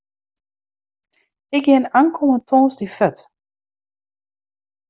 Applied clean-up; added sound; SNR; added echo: none; none; none; none.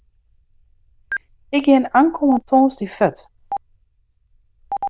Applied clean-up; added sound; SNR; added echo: neural diffusion model UNIVERSE++.